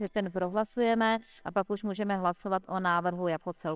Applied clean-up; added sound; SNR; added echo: neural separator model SepFormer WHAMR!.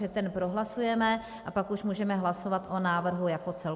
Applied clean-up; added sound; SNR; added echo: none; none; none; none.